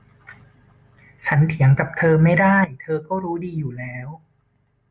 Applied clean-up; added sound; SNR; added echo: none; none; none; none.